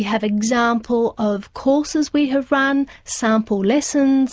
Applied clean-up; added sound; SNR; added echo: none; none; none; none.